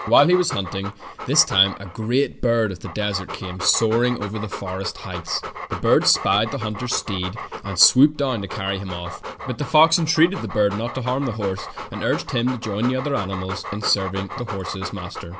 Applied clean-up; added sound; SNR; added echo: none; Dog; 11 dB; none.